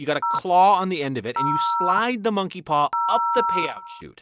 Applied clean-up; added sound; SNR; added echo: neural mask model RNNoise.